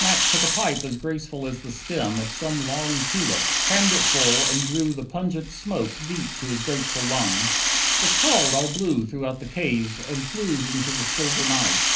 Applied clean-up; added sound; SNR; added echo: none; Rattle (instrument); -2 dB; reverberation time 0.3 s.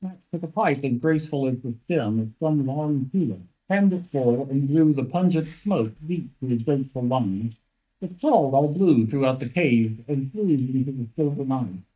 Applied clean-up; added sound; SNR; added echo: neural mask model DeepFilterNet 3.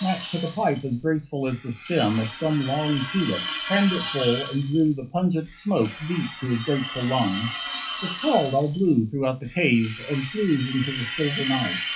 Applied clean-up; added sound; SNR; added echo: classical method WPE with log-MMSE.